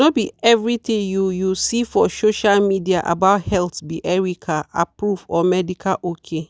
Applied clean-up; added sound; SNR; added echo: none; none; none; none.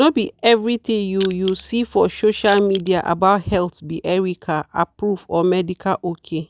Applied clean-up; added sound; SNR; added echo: none; Crushing; 13 dB; none.